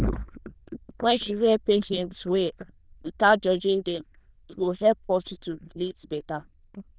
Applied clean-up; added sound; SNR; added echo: neural diffusion model UNIVERSE++.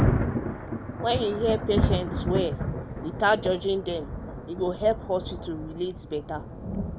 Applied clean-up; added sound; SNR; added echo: none; Thunder; 1 dB; none.